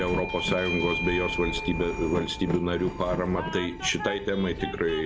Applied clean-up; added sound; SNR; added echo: none; Bell / Doorbell + Train; 6 dB; none.